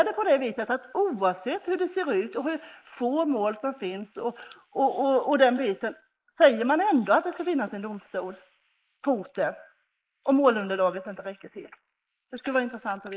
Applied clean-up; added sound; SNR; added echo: neural mask model Resemble Enhance denoiser.